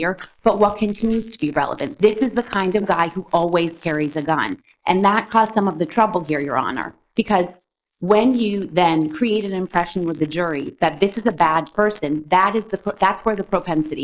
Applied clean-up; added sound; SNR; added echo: neural mask model Resemble Enhance denoiser.